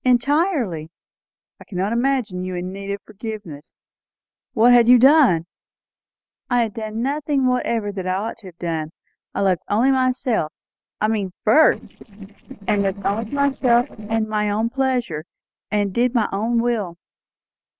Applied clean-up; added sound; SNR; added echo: neural separator model SepFormer DNS4.